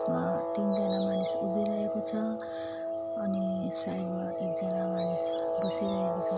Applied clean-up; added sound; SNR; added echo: none; Guitar; -2 dB; none.